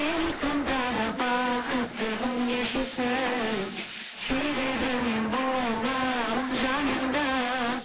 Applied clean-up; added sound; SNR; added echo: neural mask model Resemble Enhance denoiser.